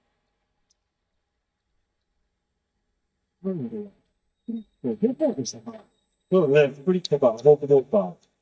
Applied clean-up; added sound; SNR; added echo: neural mask model DeepFilterNet 3.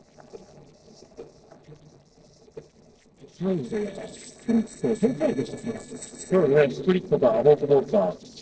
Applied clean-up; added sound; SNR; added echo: neural separator model SepFormer DNS4.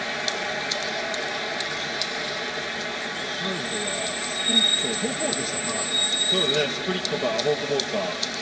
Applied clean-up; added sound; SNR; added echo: none; Bird vocalization, bird call, bird song; 1 dB; reverberation time 2.0 s.